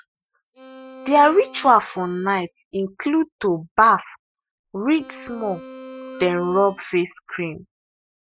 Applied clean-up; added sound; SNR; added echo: classical method Wiener filter.